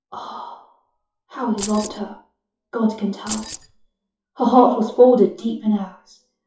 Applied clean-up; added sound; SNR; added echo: classical method WPE with log-MMSE.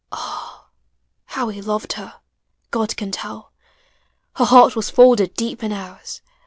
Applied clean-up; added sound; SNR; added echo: none; none; none; none.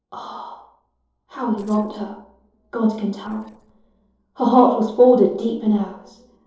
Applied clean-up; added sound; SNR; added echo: neural separator model SepFormer DNS4.